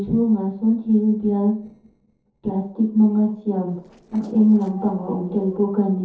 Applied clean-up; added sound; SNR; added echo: neural separator model SepFormer DNS4.